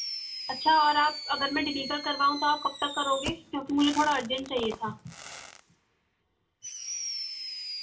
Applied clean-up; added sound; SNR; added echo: none; Fireworks; 9 dB; reverberation time 0.2 s.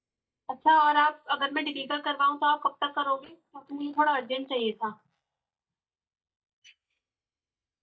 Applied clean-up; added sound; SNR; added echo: neural mask model DeepFilterNet 3.